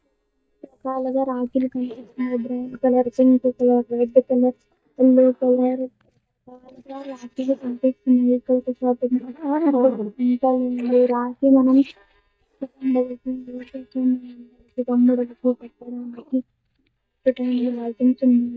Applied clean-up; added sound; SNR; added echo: neural mask model DeepFilterNet 3.